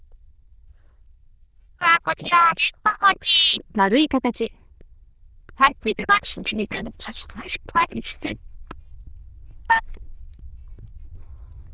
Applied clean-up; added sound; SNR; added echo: neural diffusion model UNIVERSE++.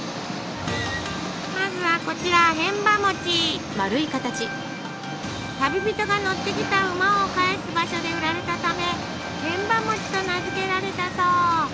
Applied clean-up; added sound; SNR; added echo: none; Organ + Engine; 6 dB; none.